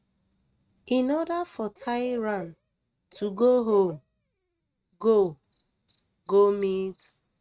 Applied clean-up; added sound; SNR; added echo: neural mask model RNNoise.